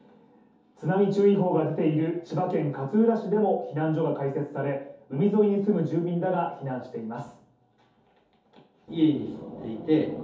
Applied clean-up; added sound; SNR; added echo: none; none; none; reverberation time 0.5 s.